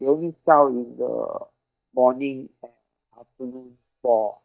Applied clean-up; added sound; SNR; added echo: neural mask model DeepFilterNet 3.